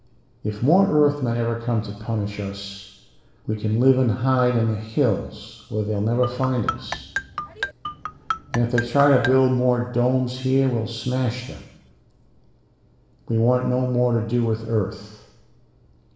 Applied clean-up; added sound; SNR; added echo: none; Marimba, xylophone; 8 dB; reverberation time 0.9 s.